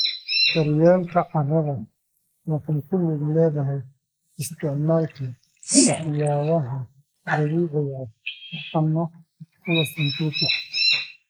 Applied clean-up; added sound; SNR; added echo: neural mask model Resemble Enhance denoiser.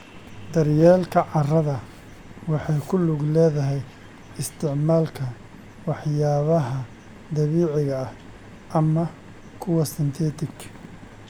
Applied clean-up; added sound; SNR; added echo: none; none; none; none.